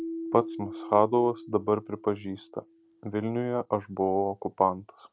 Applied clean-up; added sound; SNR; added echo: none; Keyboard (musical); 14 dB; none.